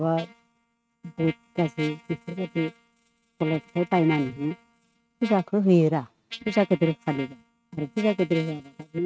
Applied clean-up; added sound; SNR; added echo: neural mask model RNNoise.